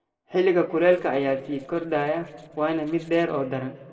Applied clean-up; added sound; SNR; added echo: neural separator model SepFormer DNS4.